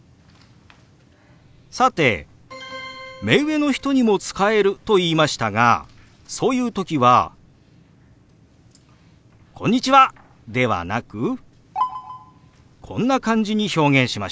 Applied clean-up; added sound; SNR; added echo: none; none; none; none.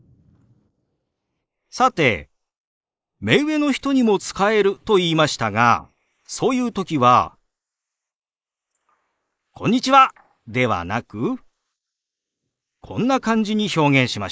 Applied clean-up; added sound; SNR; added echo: neural mask model Resemble Enhance denoiser.